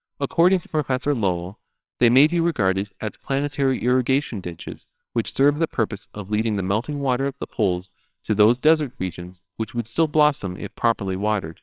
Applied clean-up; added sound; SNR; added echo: neural separator model SepFormer WHAMR!.